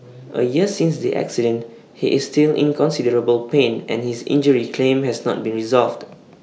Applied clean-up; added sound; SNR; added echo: none; none; none; none.